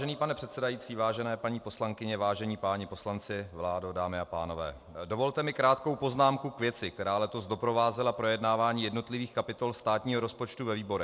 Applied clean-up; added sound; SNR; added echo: none; none; none; none.